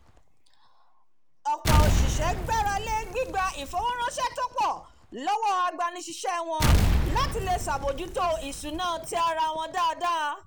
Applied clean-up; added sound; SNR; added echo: none; Explosion; 0 dB; none.